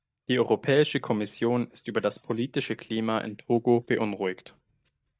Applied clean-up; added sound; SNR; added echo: neural mask model DeepFilterNet 3.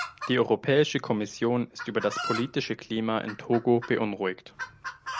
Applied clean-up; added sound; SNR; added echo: none; Chicken, rooster; 12 dB; none.